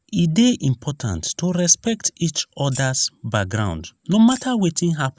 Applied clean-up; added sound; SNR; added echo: none; Tambourine; 10 dB; none.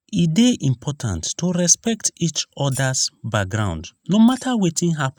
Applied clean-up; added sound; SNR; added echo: neural mask model RNNoise.